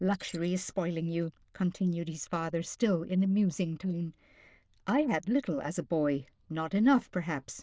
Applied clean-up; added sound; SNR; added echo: neural diffusion model UNIVERSE++.